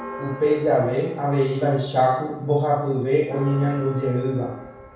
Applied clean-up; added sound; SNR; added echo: none; Church bell; 16 dB; reverberation time 0.7 s.